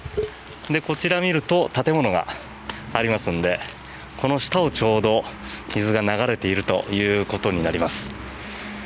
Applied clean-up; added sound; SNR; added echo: none; Drawer open or close; 19 dB; none.